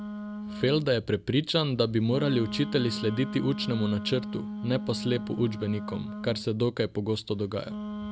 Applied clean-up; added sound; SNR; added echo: none; Wind instrument, woodwind instrument; 9 dB; none.